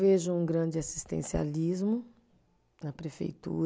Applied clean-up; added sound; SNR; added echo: none; none; none; none.